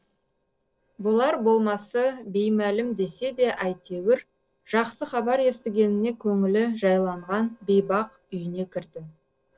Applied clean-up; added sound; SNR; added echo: neural separator model SepFormer DNS4.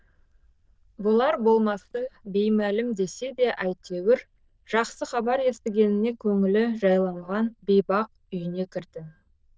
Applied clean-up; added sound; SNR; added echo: neural diffusion model UNIVERSE++.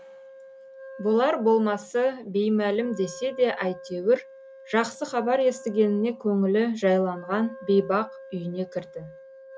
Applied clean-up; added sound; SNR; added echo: none; Wind instrument, woodwind instrument; 19 dB; none.